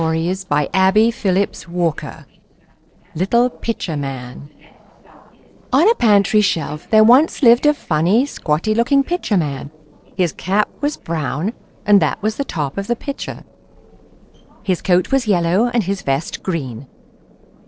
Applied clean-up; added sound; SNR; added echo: neural separator model SepFormer DNS4.